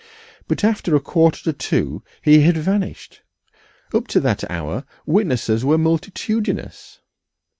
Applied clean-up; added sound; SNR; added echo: none; none; none; none.